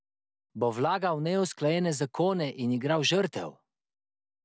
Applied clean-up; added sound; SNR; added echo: none; none; none; none.